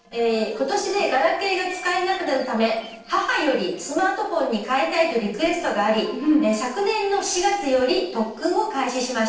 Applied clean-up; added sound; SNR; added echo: neural separator model SepFormer DNS4.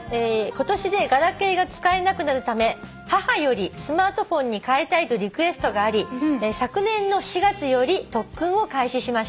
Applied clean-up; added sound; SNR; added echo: none; none; none; none.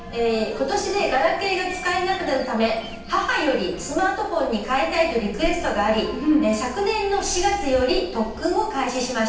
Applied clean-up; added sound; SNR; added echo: none; Bird vocalization, bird call, bird song; 14 dB; reverberation time 0.9 s.